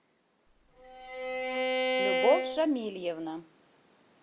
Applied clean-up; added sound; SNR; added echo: none; Bowed string instrument; -3 dB; none.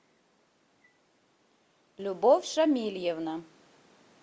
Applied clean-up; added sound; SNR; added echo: none; none; none; none.